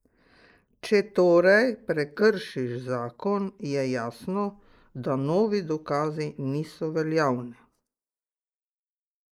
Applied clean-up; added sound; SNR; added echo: neural mask model Resemble Enhance denoiser.